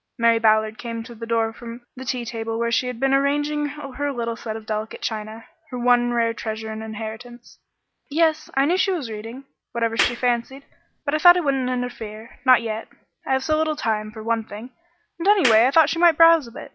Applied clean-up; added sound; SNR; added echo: none; Clapping; 8 dB; none.